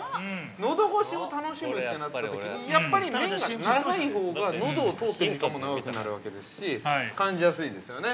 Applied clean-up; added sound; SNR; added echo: none; none; none; none.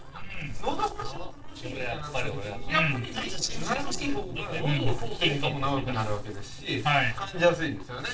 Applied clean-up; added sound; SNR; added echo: neural separator model SepFormer DNS4.